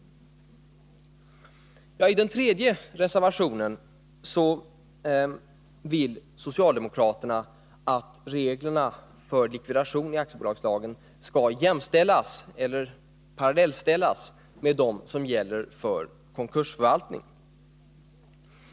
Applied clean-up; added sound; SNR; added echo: none; none; none; none.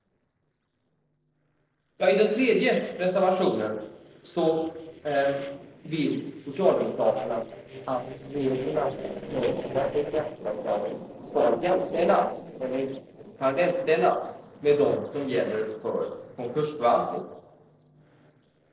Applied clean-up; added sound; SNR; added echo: neural separator model SepFormer DNS4.